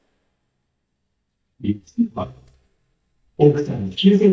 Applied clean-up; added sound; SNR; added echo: neural mask model DeepFilterNet 3.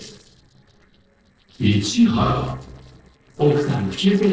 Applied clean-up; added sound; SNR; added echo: neural separator model SepFormer DNS4.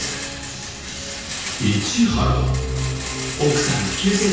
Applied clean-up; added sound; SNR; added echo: none; Rattle; 8 dB; reverberation time 0.6 s.